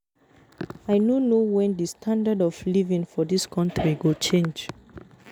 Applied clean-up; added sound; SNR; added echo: none; none; none; none.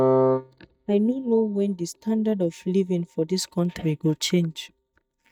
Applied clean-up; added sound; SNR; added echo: neural mask model DeepFilterNet 3.